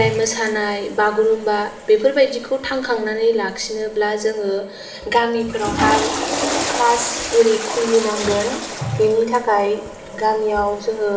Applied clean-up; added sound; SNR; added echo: none; Toilet flush / Water; 8 dB; reverberation time 1.3 s.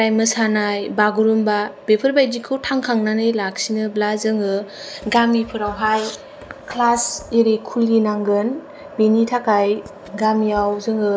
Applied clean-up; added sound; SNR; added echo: none; none; none; none.